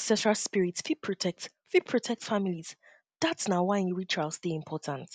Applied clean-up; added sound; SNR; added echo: none; none; none; none.